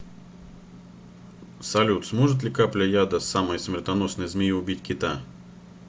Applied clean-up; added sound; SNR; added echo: none; none; none; none.